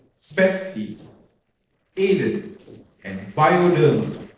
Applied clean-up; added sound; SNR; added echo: neural separator model SepFormer DNS4.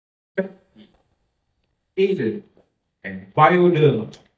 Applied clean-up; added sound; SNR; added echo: neural mask model DeepFilterNet 3.